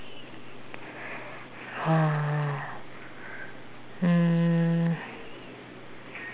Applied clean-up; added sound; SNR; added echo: none; none; none; none.